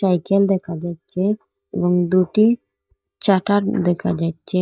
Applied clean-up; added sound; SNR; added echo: neural mask model DeepFilterNet 3.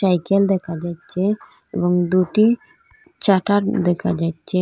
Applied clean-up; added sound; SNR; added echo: none; none; none; none.